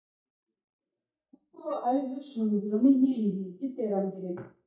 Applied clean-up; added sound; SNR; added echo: neural mask model DeepFilterNet 3.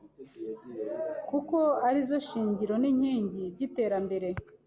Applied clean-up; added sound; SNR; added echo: none; none; none; none.